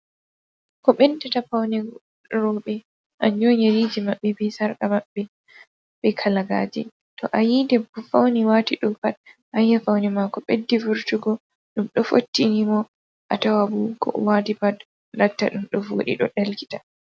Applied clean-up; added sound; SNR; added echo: none; none; none; none.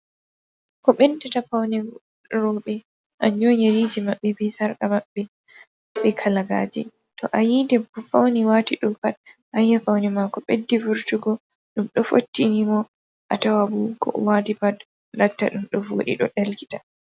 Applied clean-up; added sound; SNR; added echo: none; Bowed string instrument; 13 dB; none.